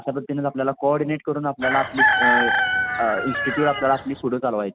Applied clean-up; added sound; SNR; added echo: none; Chicken, rooster; -2 dB; none.